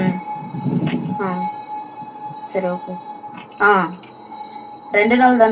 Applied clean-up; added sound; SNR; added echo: none; Screech; 12 dB; reverberation time 0.2 s.